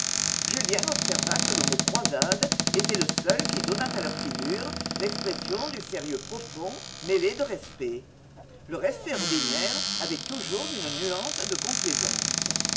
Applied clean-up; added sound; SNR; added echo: none; Cupboard open or close; -3 dB; none.